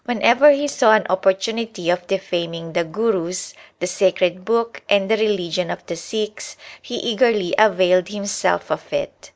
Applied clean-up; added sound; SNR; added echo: neural mask model DeepFilterNet 3.